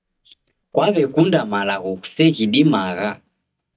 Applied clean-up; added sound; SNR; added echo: neural mask model DeepFilterNet 3.